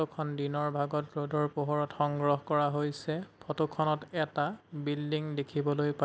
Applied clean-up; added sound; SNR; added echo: none; none; none; none.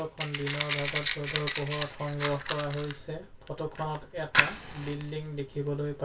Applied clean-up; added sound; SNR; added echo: none; Fire; -1 dB; reverberation time 0.2 s.